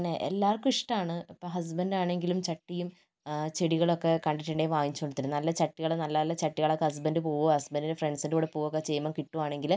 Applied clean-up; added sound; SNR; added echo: none; none; none; none.